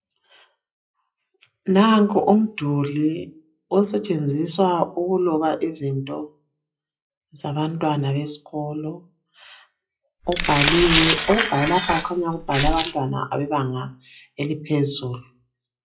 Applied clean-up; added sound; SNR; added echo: classical method WPE with log-MMSE.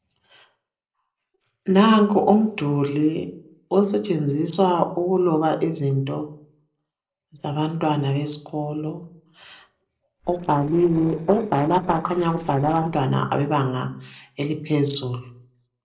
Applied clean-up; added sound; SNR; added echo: neural separator model SepFormer DNS4.